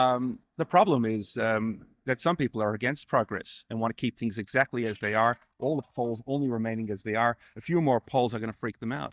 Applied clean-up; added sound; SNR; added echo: neural mask model DeepFilterNet 3.